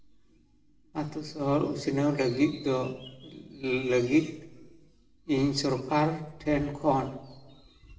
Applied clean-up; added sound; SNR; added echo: none; none; none; reverberation time 1.2 s.